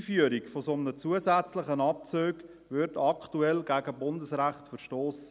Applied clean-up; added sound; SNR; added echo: none; none; none; none.